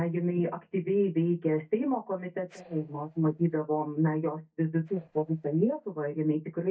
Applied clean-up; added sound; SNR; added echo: neural mask model DeepFilterNet 3.